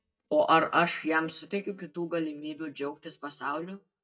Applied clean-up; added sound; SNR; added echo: neural mask model DeepFilterNet 3.